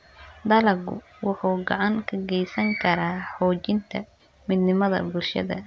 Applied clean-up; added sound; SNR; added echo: none; none; none; none.